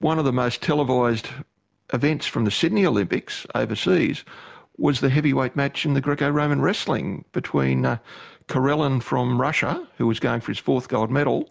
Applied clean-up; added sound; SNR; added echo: none; none; none; none.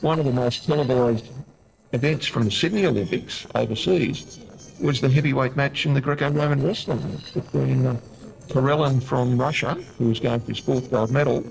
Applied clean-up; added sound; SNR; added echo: neural separator model SepFormer DNS4.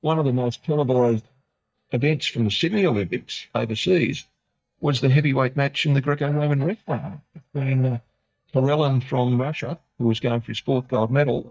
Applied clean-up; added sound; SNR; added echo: neural mask model DeepFilterNet 3.